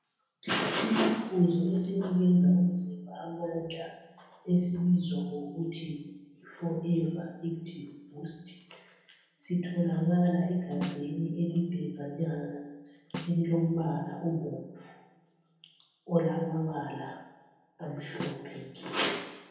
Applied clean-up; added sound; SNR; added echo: none; Snare drum; 13 dB; reverberation time 0.9 s.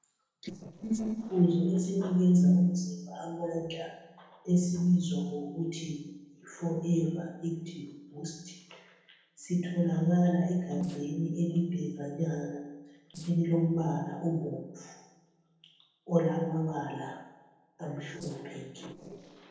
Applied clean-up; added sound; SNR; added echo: neural separator model SepFormer DNS4.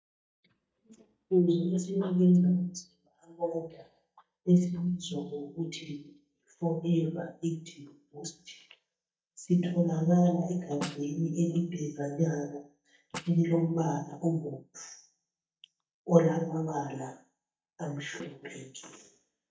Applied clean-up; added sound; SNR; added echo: neural mask model DeepFilterNet 3.